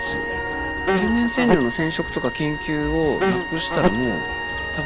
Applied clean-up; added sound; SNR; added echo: none; Wind instrument, woodwind instrument + Insect; 1 dB; none.